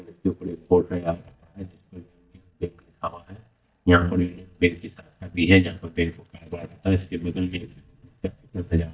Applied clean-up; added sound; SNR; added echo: neural mask model DeepFilterNet 3.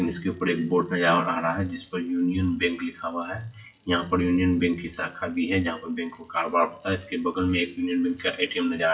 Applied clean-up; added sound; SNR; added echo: classical method WPE with log-MMSE.